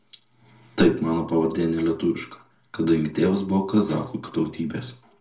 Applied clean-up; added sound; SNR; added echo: none; none; none; reverberation time 0.3 s.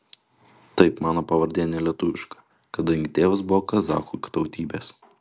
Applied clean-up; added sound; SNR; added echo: none; none; none; none.